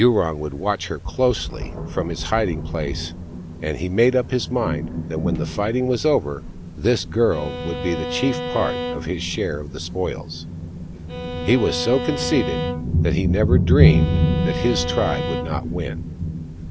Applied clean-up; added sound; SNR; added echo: none; Thunder + Bowed string instrument; 1 dB; none.